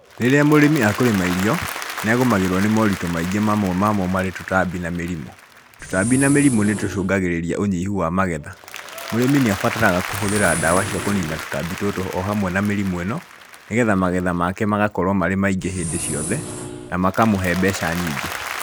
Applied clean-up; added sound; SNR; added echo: none; Engine + Applause; 11 dB; none.